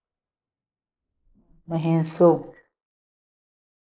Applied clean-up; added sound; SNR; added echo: neural mask model Resemble Enhance denoiser.